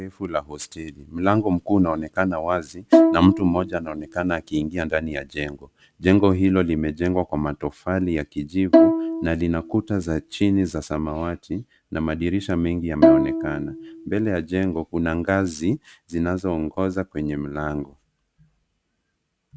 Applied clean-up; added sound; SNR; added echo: none; Bowed string instrument; -2 dB; none.